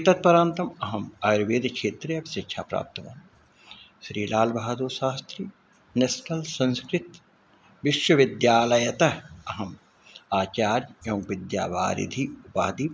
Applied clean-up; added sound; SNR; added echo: none; none; none; none.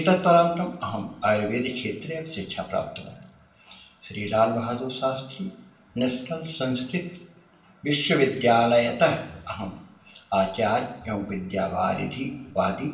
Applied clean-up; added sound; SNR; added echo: none; none; none; reverberation time 0.8 s.